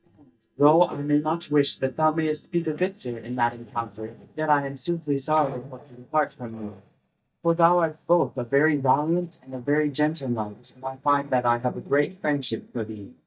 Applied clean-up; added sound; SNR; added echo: neural mask model DeepFilterNet 3.